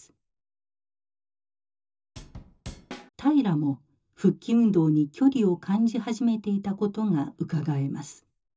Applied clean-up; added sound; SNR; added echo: none; Drum / Drum kit; 16 dB; reverberation time 0.2 s.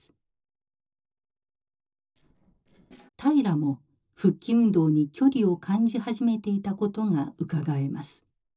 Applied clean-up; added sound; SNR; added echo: neural separator model SepFormer DNS4.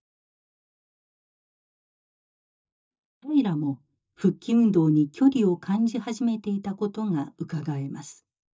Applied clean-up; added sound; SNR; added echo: neural mask model DeepFilterNet 3.